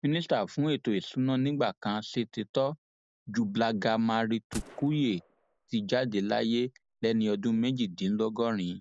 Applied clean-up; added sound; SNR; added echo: none; Gunshot, gunfire; 19 dB; none.